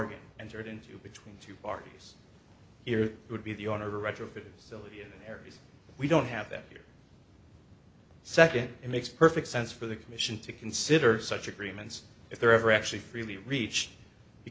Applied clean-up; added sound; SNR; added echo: none; none; none; none.